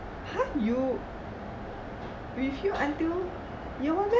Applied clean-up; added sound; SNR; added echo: none; none; none; none.